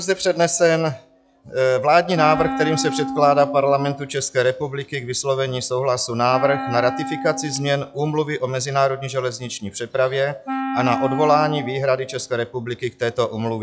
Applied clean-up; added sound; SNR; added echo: classical method log-MMSE.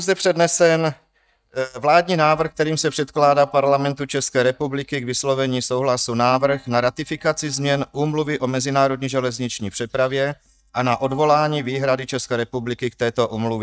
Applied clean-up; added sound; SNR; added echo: neural mask model DeepFilterNet 3.